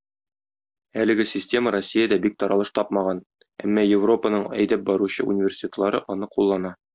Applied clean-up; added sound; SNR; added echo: none; none; none; none.